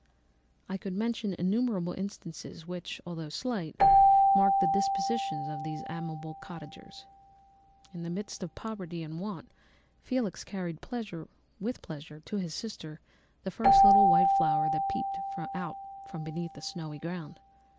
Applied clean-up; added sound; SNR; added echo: none; Keyboard (musical); -5 dB; none.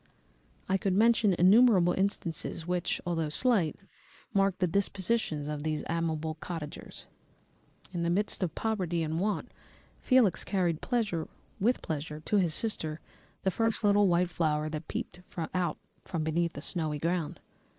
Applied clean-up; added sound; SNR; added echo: neural mask model Resemble Enhance denoiser.